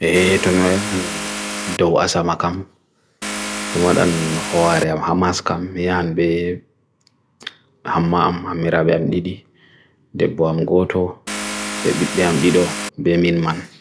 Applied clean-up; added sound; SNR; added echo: none; Vehicle; 6 dB; none.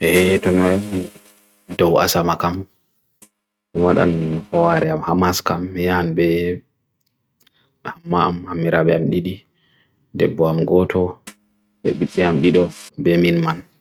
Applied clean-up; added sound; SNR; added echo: neural mask model RNNoise.